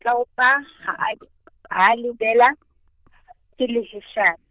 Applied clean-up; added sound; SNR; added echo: neural diffusion model UNIVERSE++.